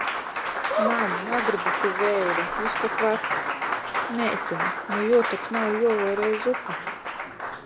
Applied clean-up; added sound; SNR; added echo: none; Applause; 0 dB; none.